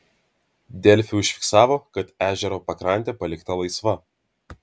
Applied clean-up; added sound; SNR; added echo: none; none; none; none.